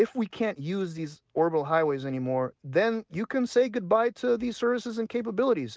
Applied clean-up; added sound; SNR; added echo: none; none; none; none.